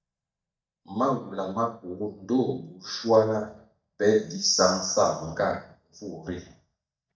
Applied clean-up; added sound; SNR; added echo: neural mask model DeepFilterNet 3.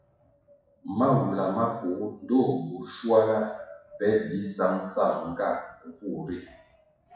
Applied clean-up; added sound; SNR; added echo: classical method WPE with log-MMSE.